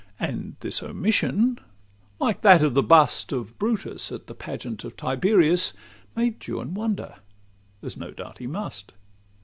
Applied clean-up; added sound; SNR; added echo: none; none; none; none.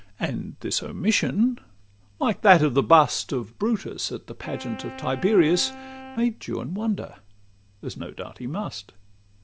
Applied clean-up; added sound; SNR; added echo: none; Wind instrument, woodwind instrument; 16 dB; none.